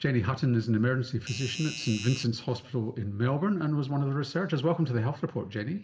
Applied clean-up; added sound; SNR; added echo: none; Doorbell; 10 dB; reverberation time 0.8 s.